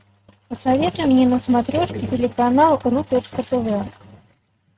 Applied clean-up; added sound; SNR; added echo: neural mask model RNNoise.